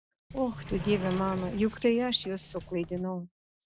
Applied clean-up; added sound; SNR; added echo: none; Sliding door; 11 dB; none.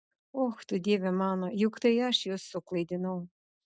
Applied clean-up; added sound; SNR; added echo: none; none; none; none.